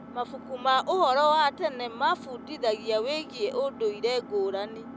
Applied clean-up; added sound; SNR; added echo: none; Engine; 15 dB; none.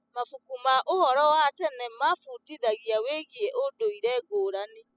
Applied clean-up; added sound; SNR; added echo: classical method spectral subtraction.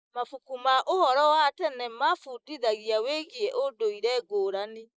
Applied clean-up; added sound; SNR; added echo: neural mask model Resemble Enhance denoiser.